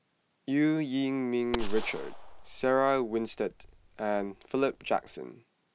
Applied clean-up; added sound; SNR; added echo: none; Gunshot, gunfire; 7 dB; none.